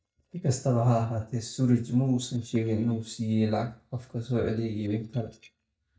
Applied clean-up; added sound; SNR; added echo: neural mask model DeepFilterNet 3.